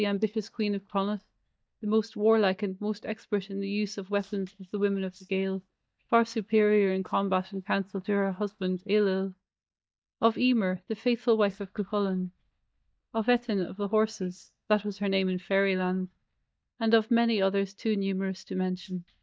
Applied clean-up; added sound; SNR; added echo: neural mask model DeepFilterNet 3.